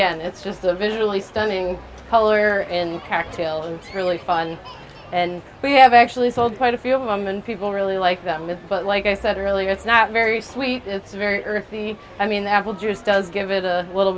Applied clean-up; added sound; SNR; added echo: none; none; none; none.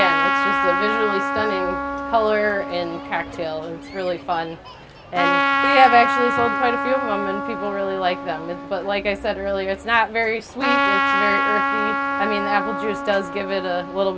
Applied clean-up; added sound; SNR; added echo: none; Trumpet; 1 dB; none.